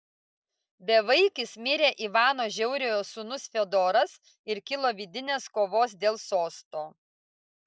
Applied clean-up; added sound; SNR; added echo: none; none; none; none.